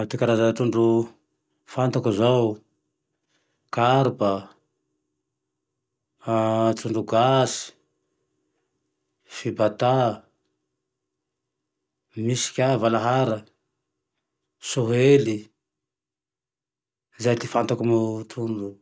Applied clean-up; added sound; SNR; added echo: none; none; none; none.